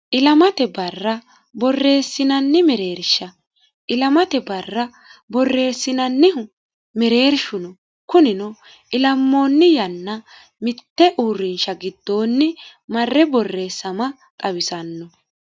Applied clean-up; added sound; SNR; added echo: none; none; none; none.